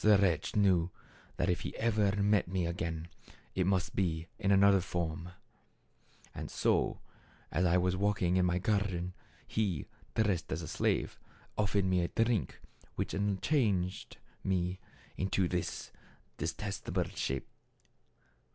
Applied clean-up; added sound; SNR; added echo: none; none; none; none.